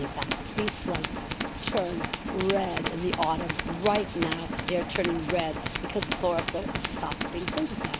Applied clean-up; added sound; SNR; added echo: none; Tools; 2 dB; none.